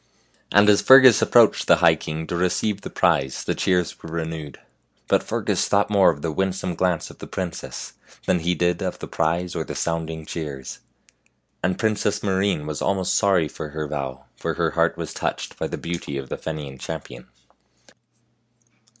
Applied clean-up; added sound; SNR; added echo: none; none; none; none.